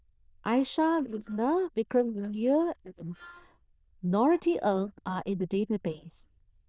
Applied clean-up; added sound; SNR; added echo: neural diffusion model UNIVERSE++.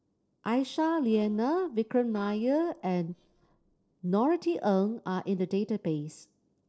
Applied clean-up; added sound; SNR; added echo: neural separator model SepFormer DNS4.